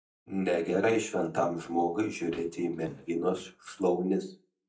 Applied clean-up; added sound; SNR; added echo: neural mask model DeepFilterNet 3.